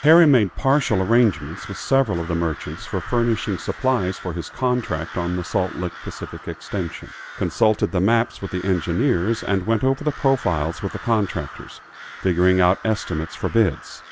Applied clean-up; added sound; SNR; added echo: none; Crow; 17 dB; none.